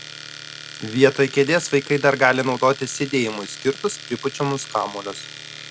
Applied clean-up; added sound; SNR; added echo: none; Domestic sounds, home sounds; 15 dB; none.